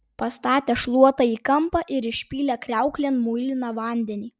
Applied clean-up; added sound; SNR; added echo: none; none; none; none.